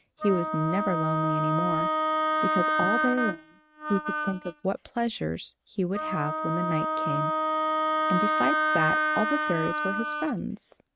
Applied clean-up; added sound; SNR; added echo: neural mask model RNNoise.